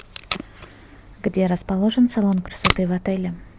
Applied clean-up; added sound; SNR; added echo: none; Packing tape, duct tape; 9 dB; none.